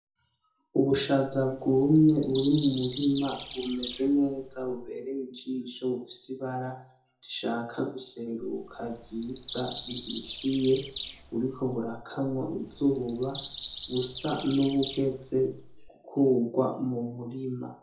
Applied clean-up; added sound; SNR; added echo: none; Bird vocalization, bird call, bird song; 10 dB; reverberation time 0.5 s.